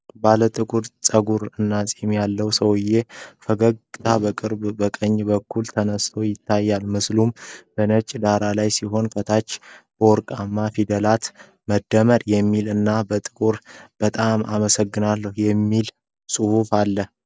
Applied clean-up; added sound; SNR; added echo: none; none; none; none.